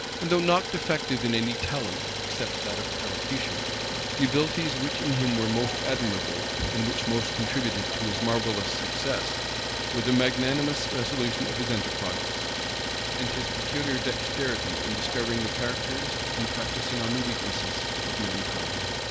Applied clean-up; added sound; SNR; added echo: none; Idling; 0 dB; none.